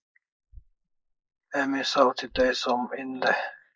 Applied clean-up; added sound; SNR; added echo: neural mask model Resemble Enhance denoiser.